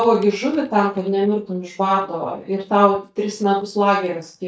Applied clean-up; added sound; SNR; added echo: neural mask model DeepFilterNet 3.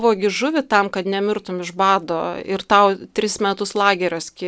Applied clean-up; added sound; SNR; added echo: none; none; none; none.